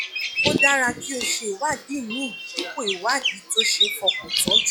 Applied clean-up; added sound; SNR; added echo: classical method log-MMSE.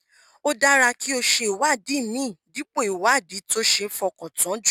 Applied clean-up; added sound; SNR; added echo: none; none; none; none.